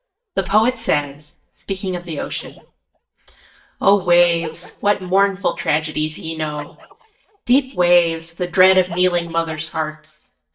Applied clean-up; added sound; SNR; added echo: neural mask model DeepFilterNet 3.